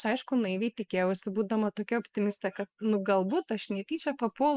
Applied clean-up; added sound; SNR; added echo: neural mask model Resemble Enhance denoiser.